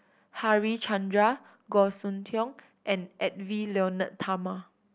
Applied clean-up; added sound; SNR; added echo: none; none; none; none.